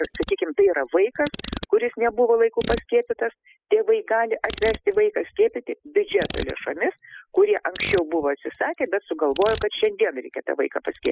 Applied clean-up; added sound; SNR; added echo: classical method spectral subtraction.